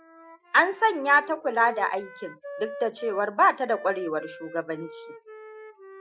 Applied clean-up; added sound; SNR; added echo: classical method Wiener filter.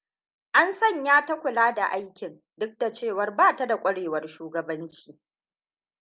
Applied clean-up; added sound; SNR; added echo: none; none; none; none.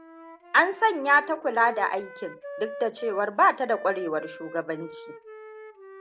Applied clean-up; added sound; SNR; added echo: none; Wind instrument, woodwind instrument; 15 dB; none.